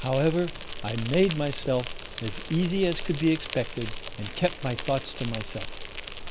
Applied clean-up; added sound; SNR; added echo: none; Insect; 7 dB; none.